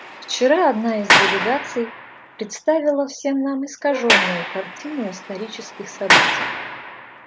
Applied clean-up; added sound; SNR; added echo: none; Sliding door; 0 dB; none.